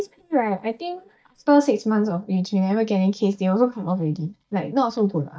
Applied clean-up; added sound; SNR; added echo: neural mask model DeepFilterNet 3.